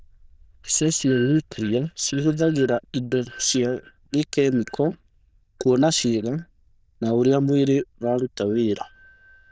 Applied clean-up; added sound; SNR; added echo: neural diffusion model UNIVERSE++.